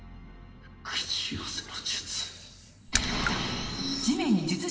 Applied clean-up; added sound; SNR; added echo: none; Raindrop / Splash, splatter; 4 dB; reverberation time 2.0 s.